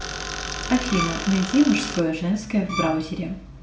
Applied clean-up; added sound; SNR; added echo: none; Bowed string instrument + Tools; 7 dB; none.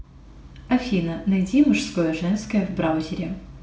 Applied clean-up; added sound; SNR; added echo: none; none; none; none.